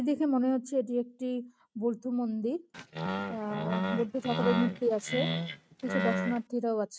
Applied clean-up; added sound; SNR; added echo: neural mask model RNNoise.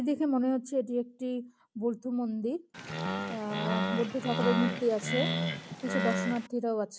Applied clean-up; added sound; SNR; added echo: none; Animal; 1 dB; none.